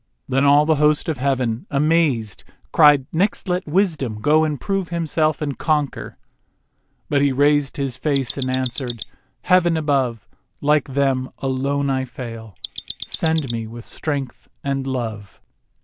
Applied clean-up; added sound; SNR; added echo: none; Mechanisms; 12 dB; none.